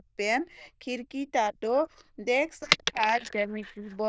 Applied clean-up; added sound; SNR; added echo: neural diffusion model UNIVERSE++.